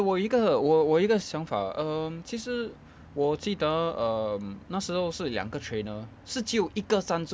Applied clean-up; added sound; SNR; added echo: none; none; none; none.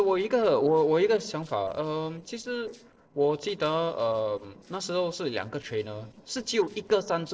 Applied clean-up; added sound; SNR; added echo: neural separator model SepFormer DNS4.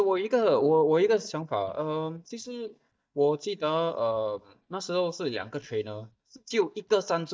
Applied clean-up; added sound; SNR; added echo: neural mask model DeepFilterNet 3.